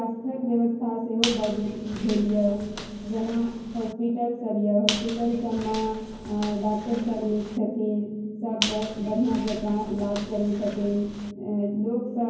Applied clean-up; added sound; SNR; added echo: none; Squeak; 9 dB; reverberation time 0.9 s.